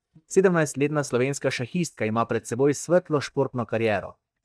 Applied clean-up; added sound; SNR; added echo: neural mask model DeepFilterNet 3.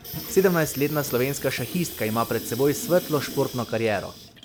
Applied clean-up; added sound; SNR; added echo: none; Sink (filling or washing) / Water tap, faucet; 11 dB; none.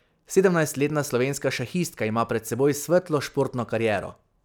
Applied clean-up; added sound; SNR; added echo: none; none; none; none.